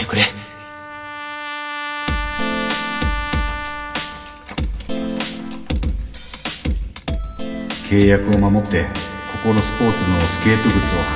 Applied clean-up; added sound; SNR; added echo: none; Trumpet; 9 dB; reverberation time 1.4 s.